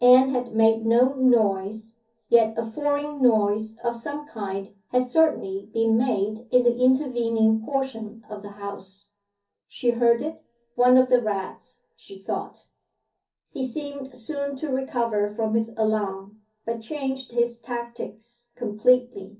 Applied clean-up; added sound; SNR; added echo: none; none; none; reverberation time 0.3 s.